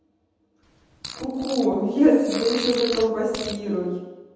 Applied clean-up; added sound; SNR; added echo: none; Fart; 12 dB; reverberation time 1.1 s.